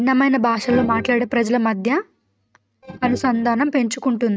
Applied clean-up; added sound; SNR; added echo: neural mask model RNNoise.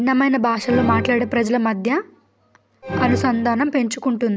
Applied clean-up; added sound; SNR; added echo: none; Musical instrument; 9 dB; none.